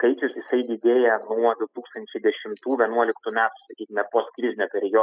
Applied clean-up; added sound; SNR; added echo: classical method spectral subtraction.